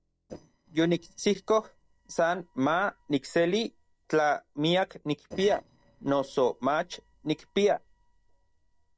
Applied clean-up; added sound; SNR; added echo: neural separator model SepFormer DNS4.